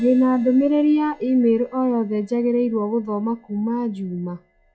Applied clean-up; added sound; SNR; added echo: classical method log-MMSE.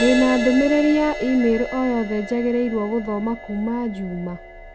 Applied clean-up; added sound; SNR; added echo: none; Crash cymbal; 9 dB; none.